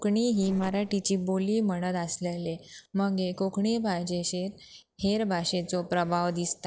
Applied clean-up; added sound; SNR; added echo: neural separator model SepFormer DNS4.